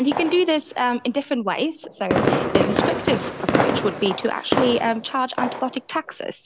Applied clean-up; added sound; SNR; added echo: none; Fireworks; 2 dB; none.